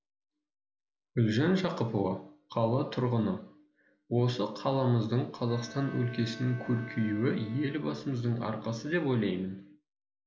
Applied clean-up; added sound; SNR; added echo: none; Bowed string instrument; 18 dB; none.